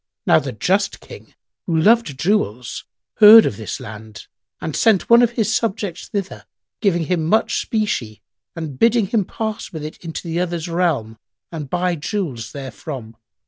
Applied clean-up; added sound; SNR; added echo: none; none; none; none.